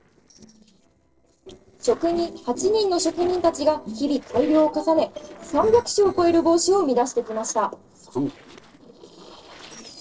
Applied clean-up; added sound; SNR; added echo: neural separator model SepFormer DNS4.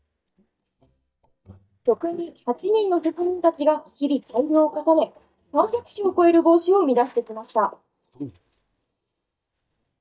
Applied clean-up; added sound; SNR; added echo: neural mask model DeepFilterNet 3.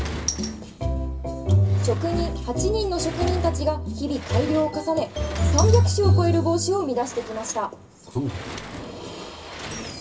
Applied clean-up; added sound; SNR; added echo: none; Sliding door; 14 dB; reverberation time 0.2 s.